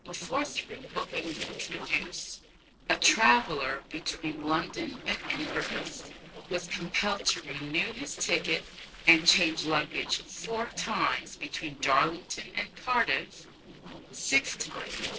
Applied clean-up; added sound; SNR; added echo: neural separator model SepFormer DNS4.